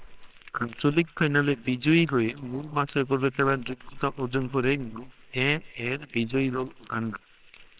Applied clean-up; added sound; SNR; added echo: neural separator model SepFormer WHAMR!.